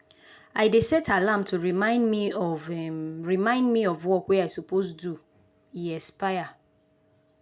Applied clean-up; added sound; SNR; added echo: none; none; none; none.